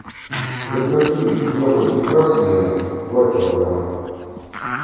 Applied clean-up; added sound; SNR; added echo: none; Growling; 10 dB; reverberation time 2.2 s.